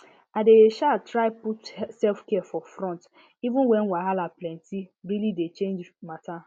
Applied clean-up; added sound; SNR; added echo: none; none; none; none.